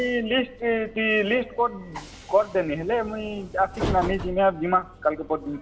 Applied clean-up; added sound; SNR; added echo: none; Train; 12 dB; reverberation time 0.3 s.